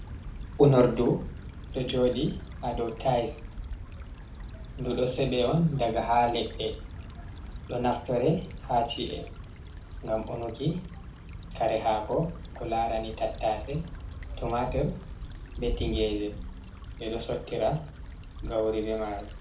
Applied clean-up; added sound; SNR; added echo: none; Stream / Trickle, dribble / Traffic noise, roadway noise; 10 dB; reverberation time 0.4 s.